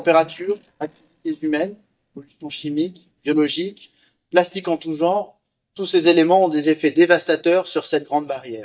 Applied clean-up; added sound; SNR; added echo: neural mask model DeepFilterNet 3.